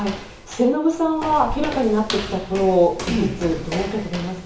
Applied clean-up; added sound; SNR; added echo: none; Walk, footsteps; 10 dB; reverberation time 0.7 s.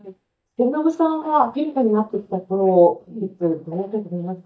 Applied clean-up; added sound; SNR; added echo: neural mask model DeepFilterNet 3.